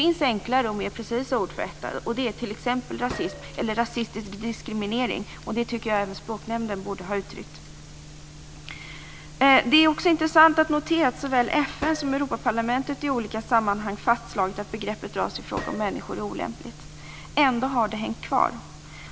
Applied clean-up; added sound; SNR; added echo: none; Gunshot, gunfire; 15 dB; none.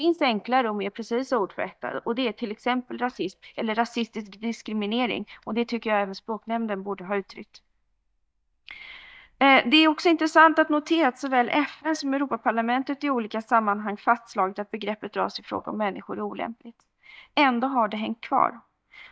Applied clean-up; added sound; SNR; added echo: neural mask model DeepFilterNet 3.